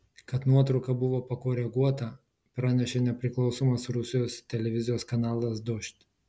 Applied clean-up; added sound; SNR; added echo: none; none; none; none.